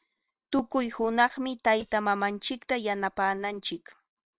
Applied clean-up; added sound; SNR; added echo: neural separator model SepFormer WHAM!.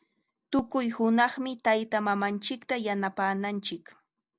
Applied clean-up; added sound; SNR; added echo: none; none; none; none.